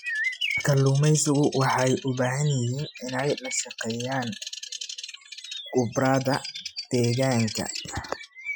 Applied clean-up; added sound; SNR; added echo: classical method Wiener filter.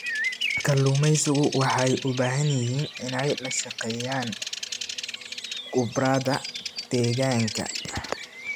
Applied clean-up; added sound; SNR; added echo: none; Bird vocalization, bird call, bird song; 8 dB; none.